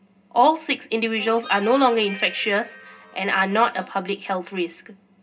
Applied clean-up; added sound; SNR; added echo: none; Harmonica; 17 dB; reverberation time 0.2 s.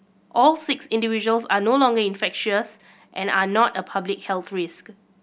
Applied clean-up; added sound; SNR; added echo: none; none; none; none.